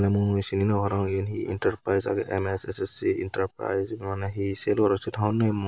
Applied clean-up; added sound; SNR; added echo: none; none; none; none.